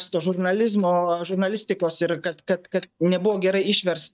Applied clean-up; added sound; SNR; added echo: neural mask model DeepFilterNet 3.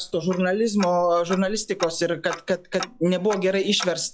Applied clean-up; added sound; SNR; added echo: classical method log-MMSE.